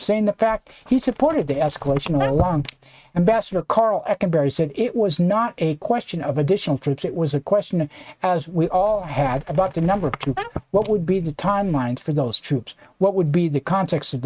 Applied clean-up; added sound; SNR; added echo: neural mask model RNNoise.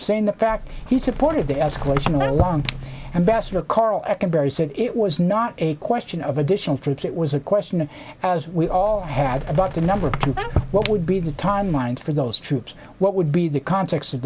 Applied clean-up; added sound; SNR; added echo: none; Squeak; 6 dB; none.